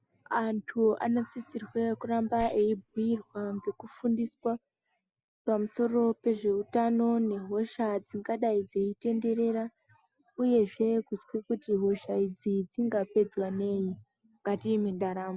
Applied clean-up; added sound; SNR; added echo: neural mask model Resemble Enhance denoiser.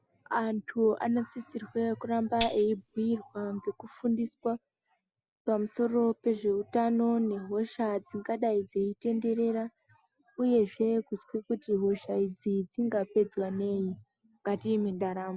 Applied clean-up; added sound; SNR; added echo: none; Tambourine; -4 dB; none.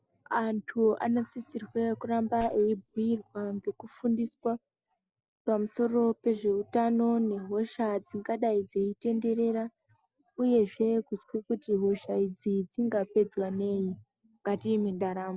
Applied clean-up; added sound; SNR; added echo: neural separator model SepFormer DNS4.